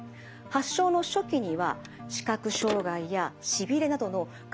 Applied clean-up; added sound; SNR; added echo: none; Telephone; 17 dB; none.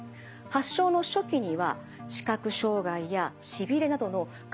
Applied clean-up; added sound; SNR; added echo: none; none; none; none.